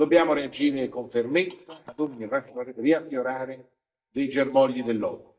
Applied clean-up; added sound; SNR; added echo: neural mask model DeepFilterNet 3.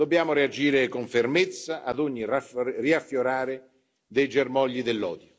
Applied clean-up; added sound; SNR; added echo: none; none; none; none.